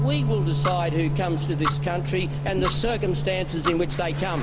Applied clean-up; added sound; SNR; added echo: none; Tick-tock; 8 dB; none.